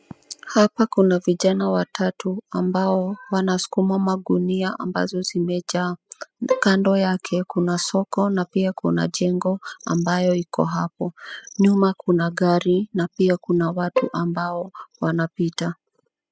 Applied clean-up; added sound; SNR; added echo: classical method spectral subtraction.